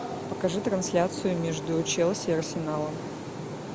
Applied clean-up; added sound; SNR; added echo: none; none; none; none.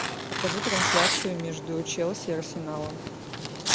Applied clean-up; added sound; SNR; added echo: none; Tearing; -1 dB; none.